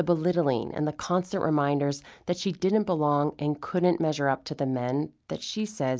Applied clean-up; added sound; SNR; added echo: none; none; none; none.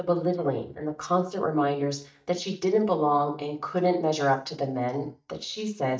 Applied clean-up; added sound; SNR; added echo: neural mask model DeepFilterNet 3.